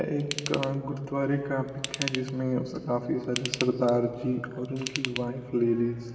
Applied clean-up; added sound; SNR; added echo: none; Ratchet, pawl / Tools; 11 dB; reverberation time 2.8 s.